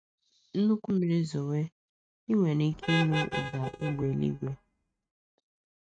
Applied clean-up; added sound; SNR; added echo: neural mask model RNNoise.